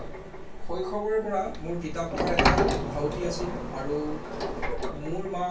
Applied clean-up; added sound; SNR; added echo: none; Sliding door; 0 dB; reverberation time 0.2 s.